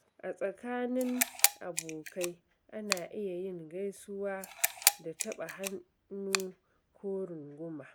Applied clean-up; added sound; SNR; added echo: none; Camera; -3 dB; none.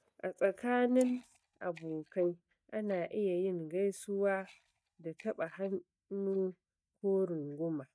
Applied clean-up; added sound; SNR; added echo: neural mask model DeepFilterNet 3.